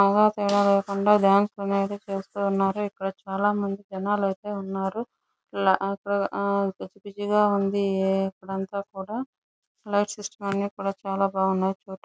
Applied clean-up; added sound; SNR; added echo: none; Snare drum; 18 dB; none.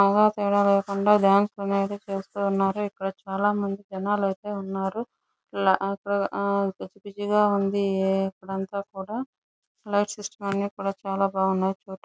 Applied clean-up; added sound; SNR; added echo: none; none; none; none.